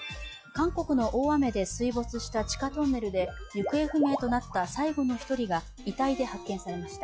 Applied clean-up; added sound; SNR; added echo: classical method log-MMSE.